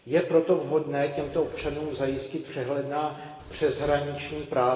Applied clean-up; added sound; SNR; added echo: none; Bird; 17 dB; reverberation time 1.4 s.